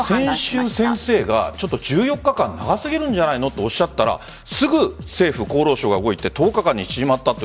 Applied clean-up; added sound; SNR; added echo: none; none; none; none.